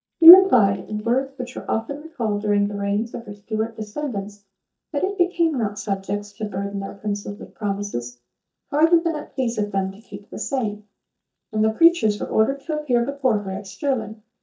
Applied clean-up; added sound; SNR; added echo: neural mask model DeepFilterNet 3.